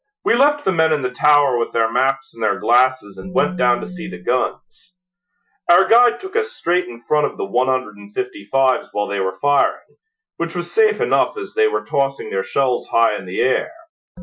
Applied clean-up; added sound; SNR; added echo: classical method Wiener filter.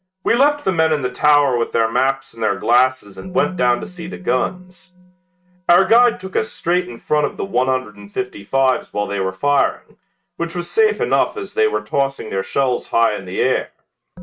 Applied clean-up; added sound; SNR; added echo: neural mask model RNNoise.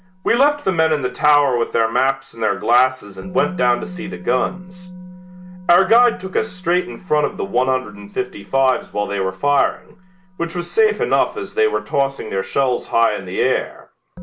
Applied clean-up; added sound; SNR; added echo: none; Musical instrument; 19 dB; none.